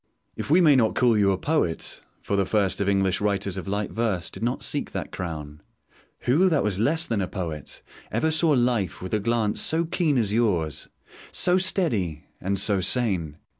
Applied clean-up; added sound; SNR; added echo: none; none; none; none.